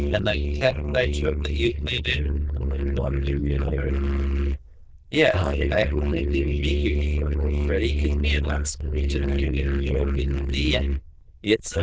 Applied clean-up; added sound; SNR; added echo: neural diffusion model UNIVERSE++.